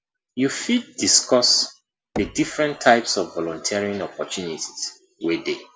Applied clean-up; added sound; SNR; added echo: none; Knock / Wood; 18 dB; none.